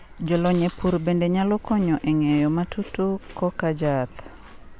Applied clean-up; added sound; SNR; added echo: none; Chewing, mastication; 17 dB; none.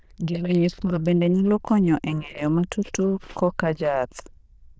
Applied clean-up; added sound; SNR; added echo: neural diffusion model UNIVERSE++.